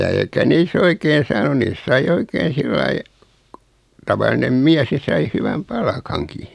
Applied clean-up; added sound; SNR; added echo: none; none; none; none.